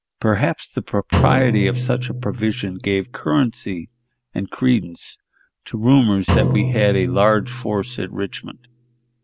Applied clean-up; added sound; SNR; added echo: none; Drum; 5 dB; none.